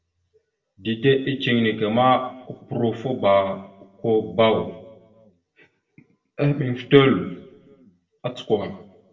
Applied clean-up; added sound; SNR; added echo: none; none; none; reverberation time 0.6 s.